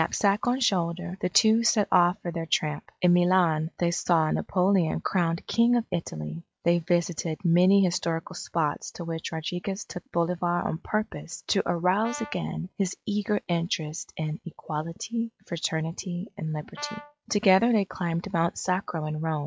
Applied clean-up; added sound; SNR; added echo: classical method log-MMSE.